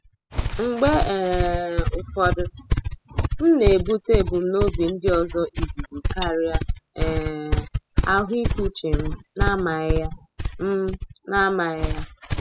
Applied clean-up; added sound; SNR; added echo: classical method spectral subtraction.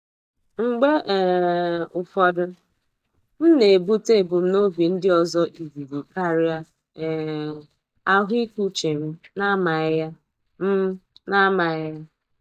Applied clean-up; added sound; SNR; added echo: neural mask model DeepFilterNet 3.